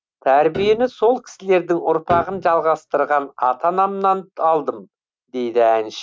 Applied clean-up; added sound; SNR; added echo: neural mask model RNNoise.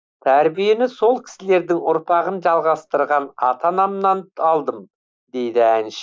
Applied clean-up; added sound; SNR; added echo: neural mask model Resemble Enhance denoiser.